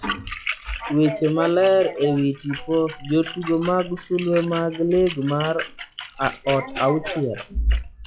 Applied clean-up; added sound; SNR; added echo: classical method log-MMSE.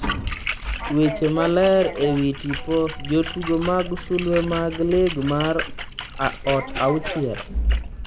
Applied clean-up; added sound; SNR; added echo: none; Sliding door + Splash, splatter; 6 dB; none.